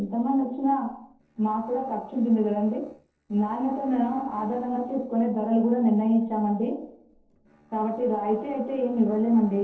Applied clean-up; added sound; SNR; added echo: neural separator model SepFormer DNS4.